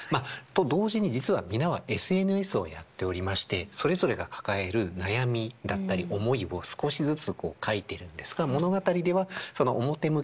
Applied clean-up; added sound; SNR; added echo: none; none; none; none.